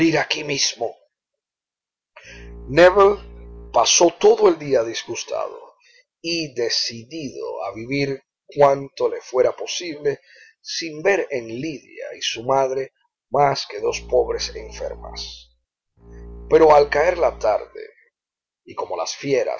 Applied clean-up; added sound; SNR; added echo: none; Bowed string instrument; 18 dB; none.